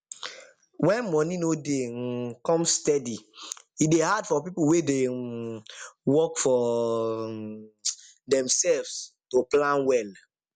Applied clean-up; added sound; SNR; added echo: none; none; none; none.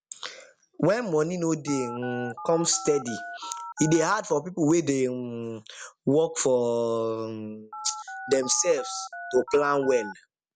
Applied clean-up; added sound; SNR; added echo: none; Telephone; 11 dB; none.